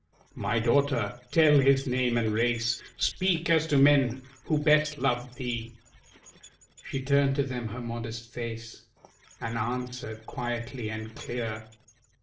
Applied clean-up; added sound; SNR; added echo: neural separator model SepFormer DNS4.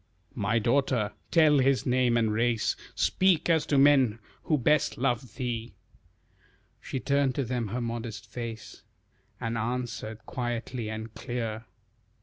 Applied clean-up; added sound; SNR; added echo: none; none; none; none.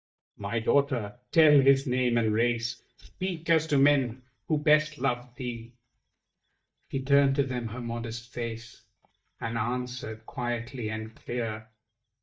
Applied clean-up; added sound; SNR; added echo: neural mask model DeepFilterNet 3.